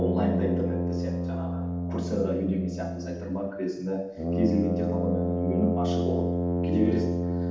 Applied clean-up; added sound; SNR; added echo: none; Brass instrument; -2 dB; reverberation time 0.8 s.